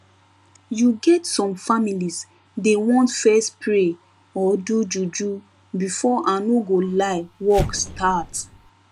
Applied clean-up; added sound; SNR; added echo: none; Explosion; 10 dB; none.